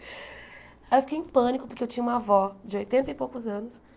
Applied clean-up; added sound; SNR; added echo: none; none; none; none.